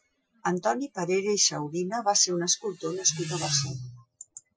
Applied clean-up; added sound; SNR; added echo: classical method Wiener filter.